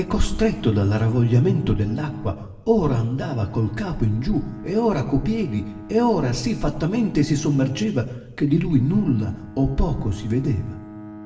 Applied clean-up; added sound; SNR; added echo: none; Bowed string instrument; 17 dB; reverberation time 1.0 s.